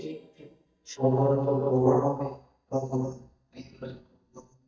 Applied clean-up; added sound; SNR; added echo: neural mask model DeepFilterNet 3.